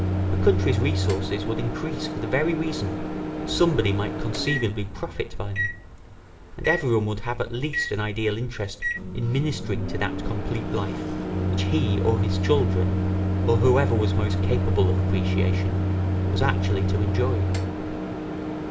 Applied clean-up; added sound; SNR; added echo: none; Microwave oven; -1 dB; reverberation time 0.7 s.